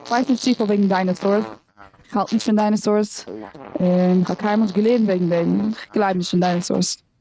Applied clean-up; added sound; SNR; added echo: neural mask model RNNoise.